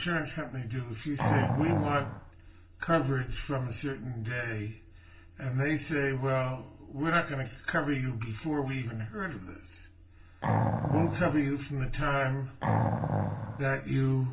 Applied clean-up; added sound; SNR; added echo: none; Animal; -2 dB; reverberation time 0.2 s.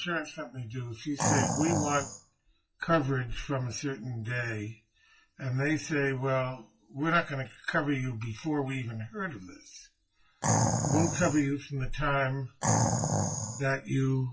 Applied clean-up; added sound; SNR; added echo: classical method WPE with log-MMSE.